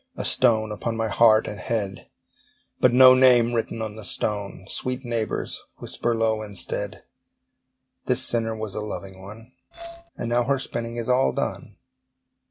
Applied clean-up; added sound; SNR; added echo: none; Glass; -2 dB; none.